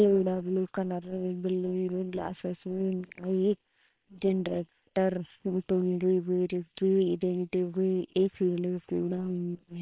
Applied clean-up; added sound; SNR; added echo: neural separator model SepFormer WHAM!.